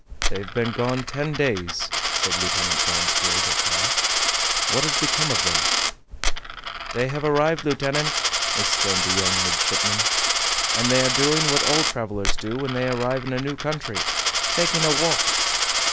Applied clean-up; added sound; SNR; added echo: none; Coin (dropping); -4 dB; none.